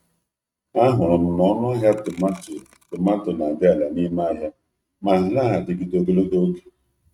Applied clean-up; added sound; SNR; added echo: neural mask model RNNoise.